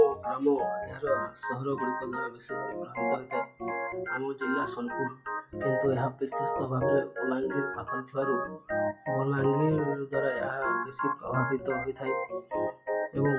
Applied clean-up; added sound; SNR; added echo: classical method log-MMSE.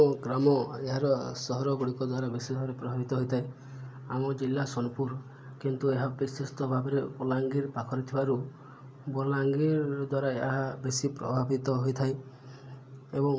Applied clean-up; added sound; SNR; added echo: none; none; none; none.